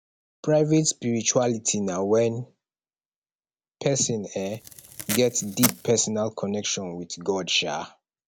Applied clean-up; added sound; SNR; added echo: none; Packing tape, duct tape; 6 dB; none.